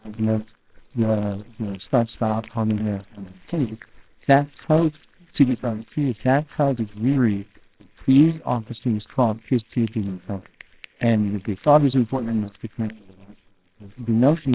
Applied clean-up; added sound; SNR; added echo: neural separator model SepFormer WHAMR!.